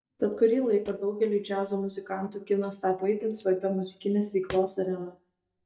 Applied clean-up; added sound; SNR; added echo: neural mask model DeepFilterNet 3.